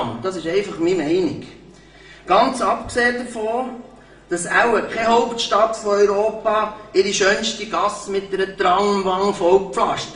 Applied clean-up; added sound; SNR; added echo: none; none; none; reverberation time 0.5 s.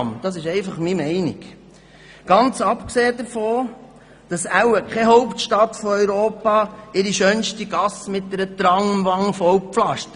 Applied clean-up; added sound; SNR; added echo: none; none; none; none.